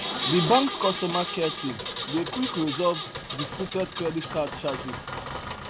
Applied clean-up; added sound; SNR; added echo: none; Engine; 4 dB; none.